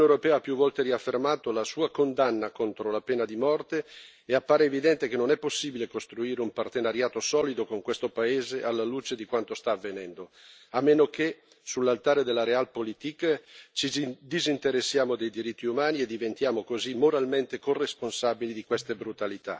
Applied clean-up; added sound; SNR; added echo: none; none; none; none.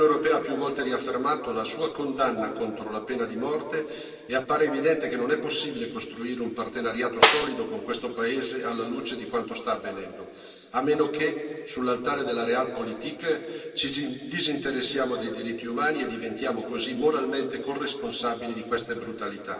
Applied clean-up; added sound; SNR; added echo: none; Snare drum; -3 dB; reverberation time 2.4 s.